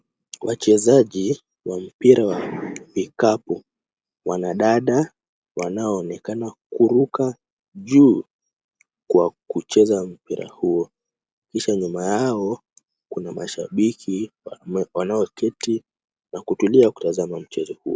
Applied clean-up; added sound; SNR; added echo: none; none; none; none.